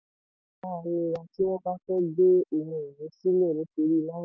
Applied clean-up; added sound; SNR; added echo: none; none; none; none.